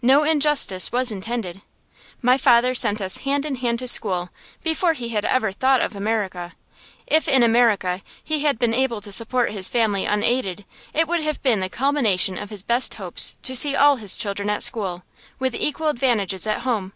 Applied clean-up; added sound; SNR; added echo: none; none; none; none.